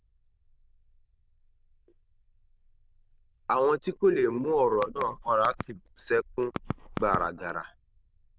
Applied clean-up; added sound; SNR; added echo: neural diffusion model UNIVERSE++.